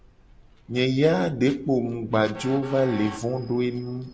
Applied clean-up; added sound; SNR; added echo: none; Train; 19 dB; none.